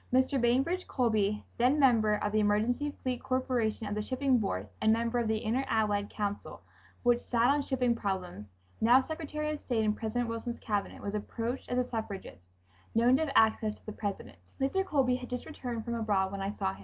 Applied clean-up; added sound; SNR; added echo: none; none; none; none.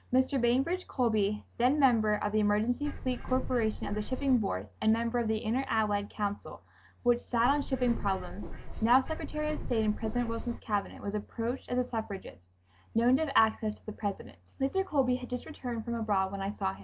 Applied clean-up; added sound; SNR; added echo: none; Bird; 7 dB; none.